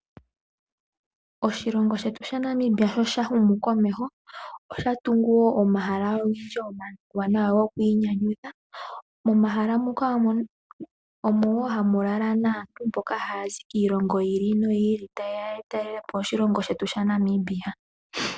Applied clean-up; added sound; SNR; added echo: none; none; none; none.